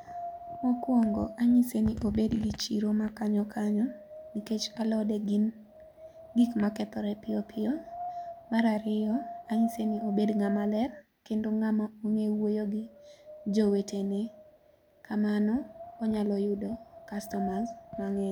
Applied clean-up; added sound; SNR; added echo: none; Wind; 15 dB; none.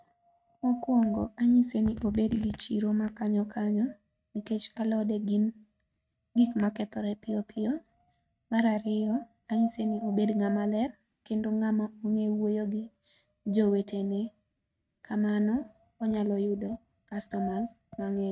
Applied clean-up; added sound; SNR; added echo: neural mask model RNNoise.